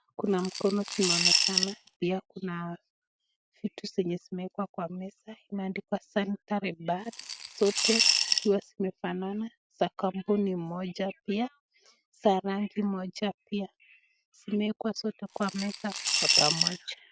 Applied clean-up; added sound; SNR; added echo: none; Coin (dropping) / Glass; -3 dB; none.